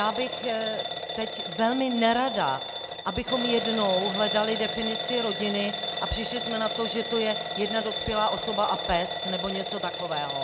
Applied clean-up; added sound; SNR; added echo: none; Alarm / Bell; 2 dB; none.